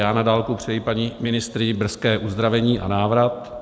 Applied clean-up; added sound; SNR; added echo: none; none; none; none.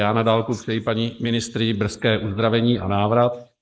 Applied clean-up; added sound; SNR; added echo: neural mask model Resemble Enhance denoiser.